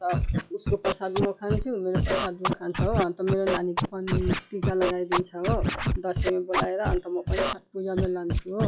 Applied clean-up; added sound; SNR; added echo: classical method log-MMSE.